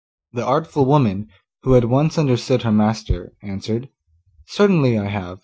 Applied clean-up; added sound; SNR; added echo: neural mask model DeepFilterNet 3.